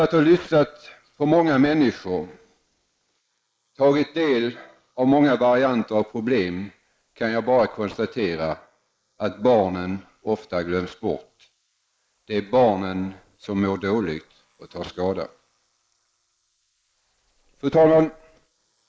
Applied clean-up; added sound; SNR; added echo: neural mask model Resemble Enhance denoiser.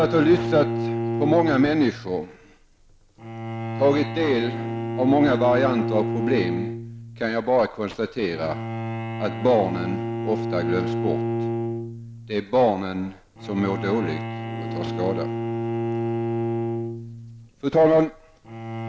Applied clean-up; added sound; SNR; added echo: none; Bowed string instrument; 4 dB; none.